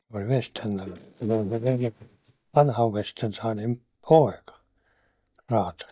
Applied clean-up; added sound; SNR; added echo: neural mask model DeepFilterNet 3.